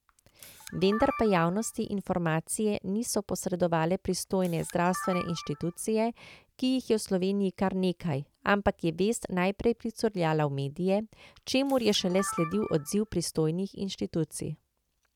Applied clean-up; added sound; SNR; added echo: none; Camera; 14 dB; none.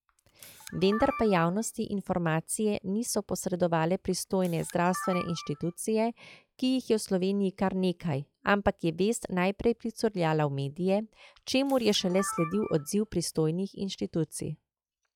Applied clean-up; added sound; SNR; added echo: classical method log-MMSE.